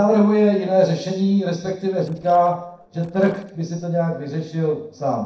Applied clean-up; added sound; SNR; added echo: neural separator model SepFormer DNS4.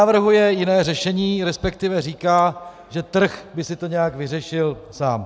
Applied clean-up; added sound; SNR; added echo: none; none; none; none.